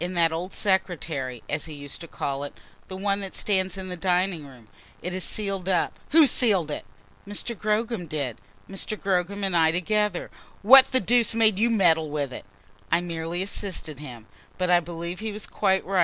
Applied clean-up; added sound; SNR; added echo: none; none; none; none.